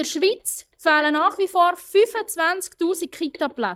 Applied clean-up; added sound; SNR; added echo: neural mask model DeepFilterNet 3.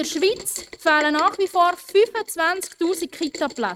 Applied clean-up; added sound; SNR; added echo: neural mask model RNNoise.